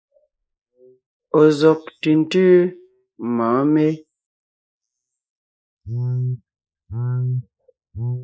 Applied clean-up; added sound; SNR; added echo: neural mask model Resemble Enhance denoiser.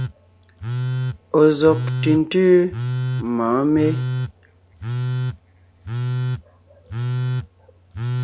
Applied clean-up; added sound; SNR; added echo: none; Telephone; 4 dB; none.